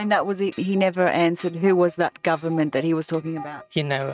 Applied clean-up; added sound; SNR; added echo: neural mask model RNNoise.